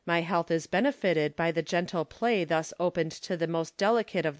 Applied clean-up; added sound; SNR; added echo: none; none; none; none.